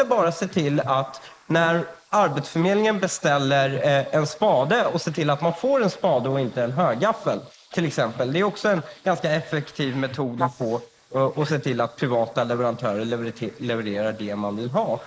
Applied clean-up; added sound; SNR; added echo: neural mask model Resemble Enhance denoiser.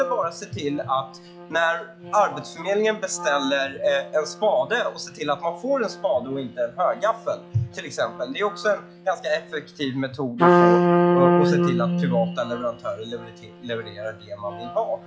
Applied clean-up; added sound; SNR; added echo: classical method log-MMSE.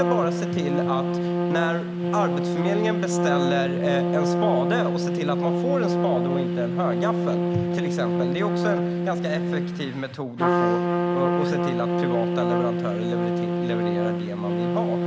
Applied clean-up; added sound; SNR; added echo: none; Trumpet; -5 dB; none.